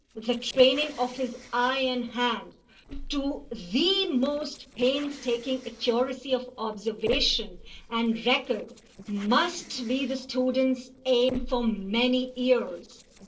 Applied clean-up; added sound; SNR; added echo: neural separator model SepFormer DNS4.